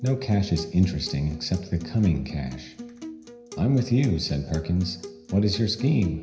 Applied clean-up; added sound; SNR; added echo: none; Acoustic guitar; 15 dB; reverberation time 0.9 s.